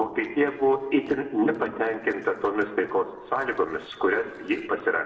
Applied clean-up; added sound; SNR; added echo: neural separator model SepFormer DNS4.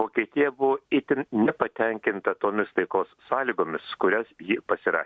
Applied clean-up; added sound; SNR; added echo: none; none; none; none.